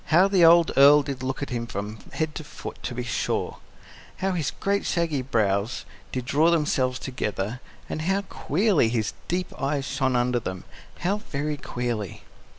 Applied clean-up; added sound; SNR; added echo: none; none; none; none.